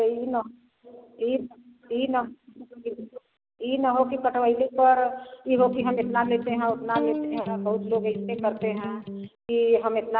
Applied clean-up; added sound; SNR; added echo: none; Electric guitar; 7 dB; none.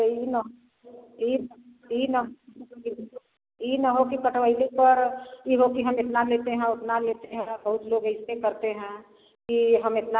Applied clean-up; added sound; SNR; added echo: none; none; none; none.